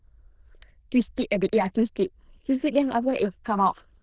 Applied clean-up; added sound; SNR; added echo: neural diffusion model UNIVERSE++.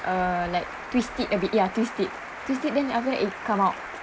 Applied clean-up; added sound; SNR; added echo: none; Applause; 11 dB; none.